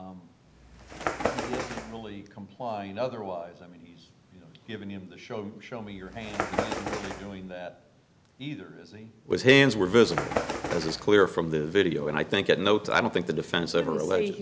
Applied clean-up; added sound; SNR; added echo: none; Bird; 7 dB; none.